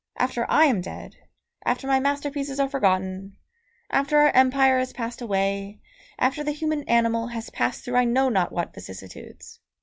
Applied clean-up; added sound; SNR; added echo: none; none; none; none.